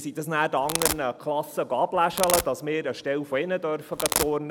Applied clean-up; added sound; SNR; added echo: none; Domestic sounds, home sounds; 1 dB; none.